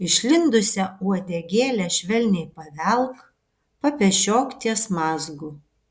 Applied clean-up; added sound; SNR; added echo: none; none; none; none.